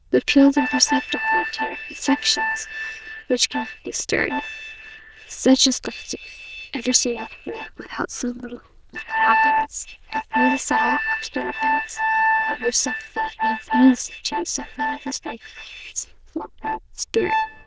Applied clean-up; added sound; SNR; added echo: neural diffusion model UNIVERSE++.